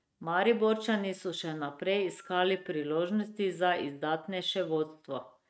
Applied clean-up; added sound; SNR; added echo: neural mask model RNNoise.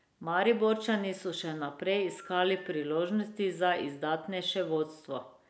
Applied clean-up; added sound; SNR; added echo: none; Telephone; 19 dB; none.